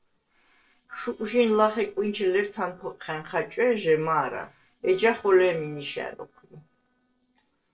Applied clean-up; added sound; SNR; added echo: neural separator model SepFormer DNS4.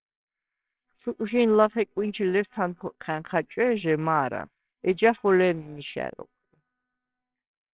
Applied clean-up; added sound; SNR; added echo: neural separator model SepFormer WHAMR!.